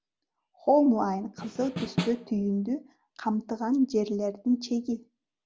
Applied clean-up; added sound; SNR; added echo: none; Snare drum; 6 dB; none.